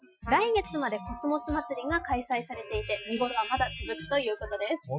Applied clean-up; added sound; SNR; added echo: classical method Wiener filter.